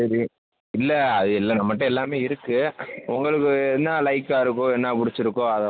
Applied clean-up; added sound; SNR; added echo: none; none; none; none.